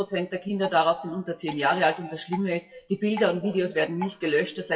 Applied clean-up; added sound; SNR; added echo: classical method WPE with log-MMSE.